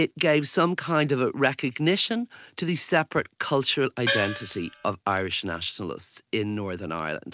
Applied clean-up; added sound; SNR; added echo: none; Gong; 4 dB; none.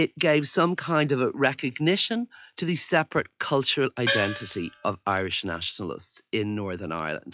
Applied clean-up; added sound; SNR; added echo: classical method log-MMSE.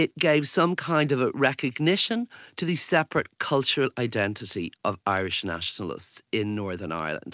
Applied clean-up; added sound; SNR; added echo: none; none; none; none.